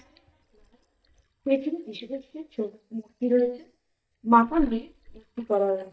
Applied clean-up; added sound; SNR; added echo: neural mask model DeepFilterNet 3.